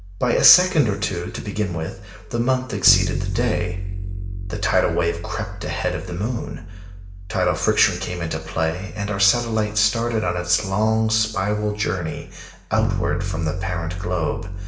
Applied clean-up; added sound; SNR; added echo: none; Bass guitar; 6 dB; reverberation time 0.8 s.